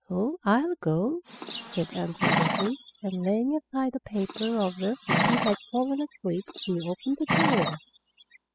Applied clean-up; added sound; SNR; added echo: classical method spectral subtraction.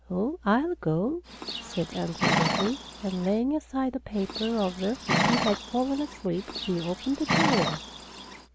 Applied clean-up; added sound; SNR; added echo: none; Livestock, farm animals, working animals; 1 dB; none.